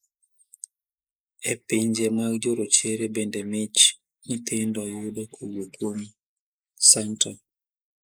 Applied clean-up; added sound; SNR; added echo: neural mask model Resemble Enhance denoiser.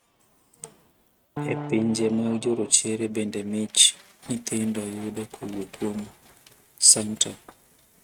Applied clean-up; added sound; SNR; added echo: neural mask model RNNoise.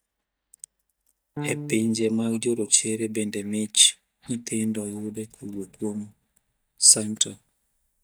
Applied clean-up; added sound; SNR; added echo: neural mask model DeepFilterNet 3.